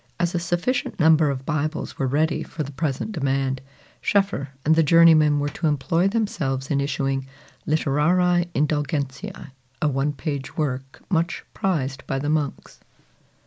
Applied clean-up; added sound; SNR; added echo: none; none; none; none.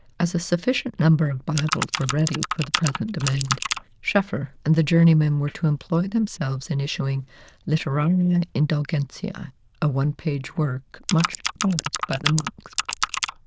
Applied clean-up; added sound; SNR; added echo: neural diffusion model UNIVERSE++.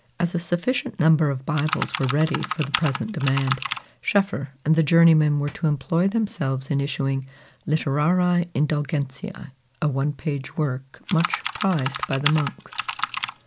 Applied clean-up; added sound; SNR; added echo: none; Computer keyboard; 5 dB; none.